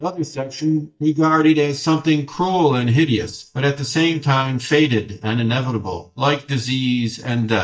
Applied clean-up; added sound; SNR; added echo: neural mask model DeepFilterNet 3.